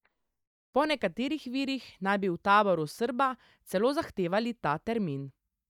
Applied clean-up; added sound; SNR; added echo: neural mask model DeepFilterNet 3.